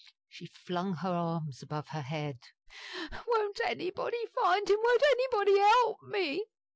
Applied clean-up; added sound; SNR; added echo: none; none; none; none.